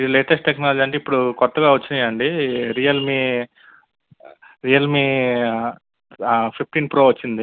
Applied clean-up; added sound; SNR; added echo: none; none; none; none.